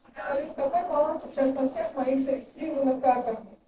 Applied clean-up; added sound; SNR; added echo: neural separator model SepFormer DNS4.